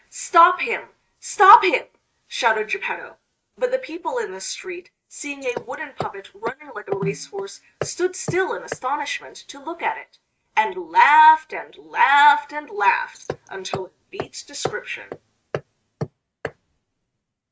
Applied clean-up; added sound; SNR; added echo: neural mask model RNNoise.